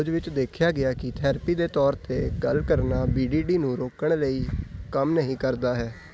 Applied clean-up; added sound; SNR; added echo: none; none; none; none.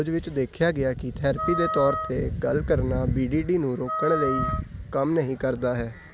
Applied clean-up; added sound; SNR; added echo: none; Wind instrument, woodwind instrument; 6 dB; none.